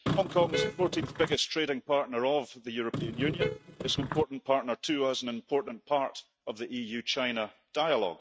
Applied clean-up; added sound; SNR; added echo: neural mask model RNNoise.